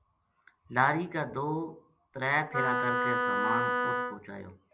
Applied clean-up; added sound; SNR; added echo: none; Wind instrument, woodwind instrument; -3 dB; none.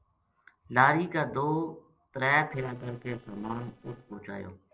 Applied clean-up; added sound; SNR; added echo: neural separator model SepFormer DNS4.